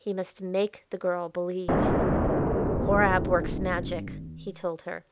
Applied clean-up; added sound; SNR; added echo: none; Explosion; -3 dB; none.